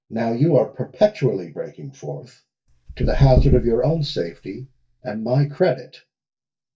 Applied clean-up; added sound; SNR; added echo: neural mask model DeepFilterNet 3.